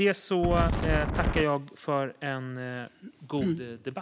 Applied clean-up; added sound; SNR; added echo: none; Wind; -2 dB; none.